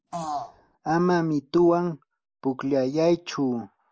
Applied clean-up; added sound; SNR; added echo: neural mask model Resemble Enhance denoiser.